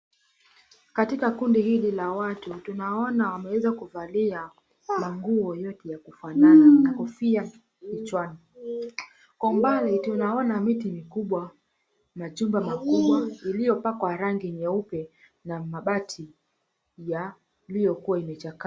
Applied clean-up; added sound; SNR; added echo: none; none; none; none.